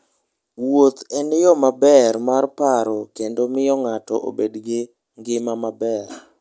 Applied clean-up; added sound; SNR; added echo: none; none; none; none.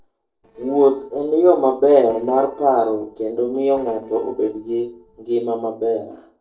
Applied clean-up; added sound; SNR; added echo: neural separator model SepFormer DNS4.